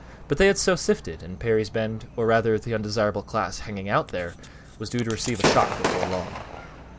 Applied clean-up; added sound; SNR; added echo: none; Gunshot, gunfire / Fireworks; 7 dB; none.